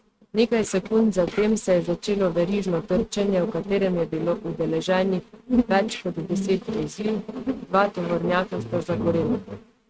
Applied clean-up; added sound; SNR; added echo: neural mask model RNNoise.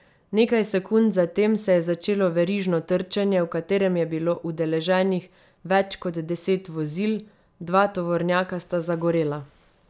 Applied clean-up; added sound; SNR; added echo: none; none; none; none.